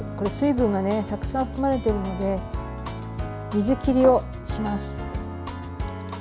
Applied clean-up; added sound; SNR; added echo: none; none; none; none.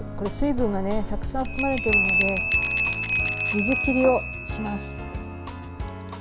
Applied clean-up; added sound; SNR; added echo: none; Bell; 0 dB; none.